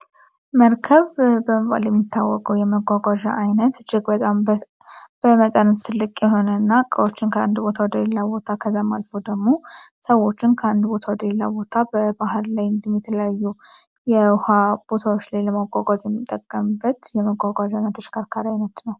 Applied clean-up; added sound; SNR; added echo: none; none; none; none.